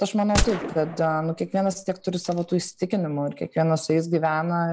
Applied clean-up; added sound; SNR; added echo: none; Gunshot, gunfire; 6 dB; none.